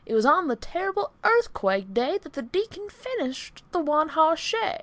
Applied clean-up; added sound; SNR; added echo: none; none; none; none.